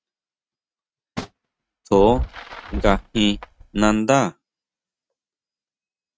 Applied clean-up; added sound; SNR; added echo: neural mask model RNNoise.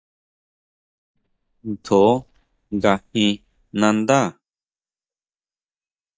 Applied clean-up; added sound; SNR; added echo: neural mask model DeepFilterNet 3.